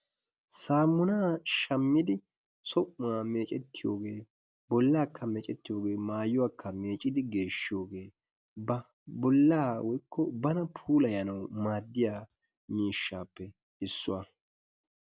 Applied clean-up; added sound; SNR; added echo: none; none; none; none.